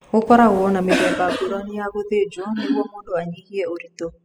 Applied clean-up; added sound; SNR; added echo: classical method spectral subtraction.